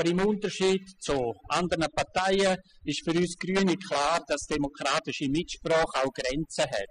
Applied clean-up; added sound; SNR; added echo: classical method spectral subtraction.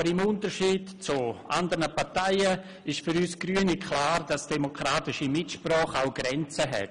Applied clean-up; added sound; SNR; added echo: none; none; none; none.